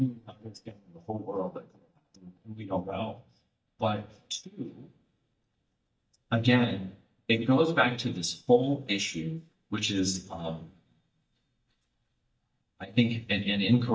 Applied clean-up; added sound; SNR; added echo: neural mask model DeepFilterNet 3.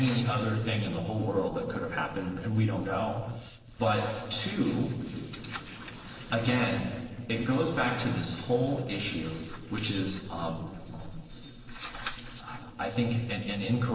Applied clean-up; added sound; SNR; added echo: neural separator model SepFormer DNS4.